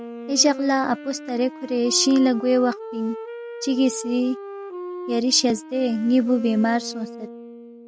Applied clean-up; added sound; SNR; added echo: none; Wind instrument, woodwind instrument; 12 dB; none.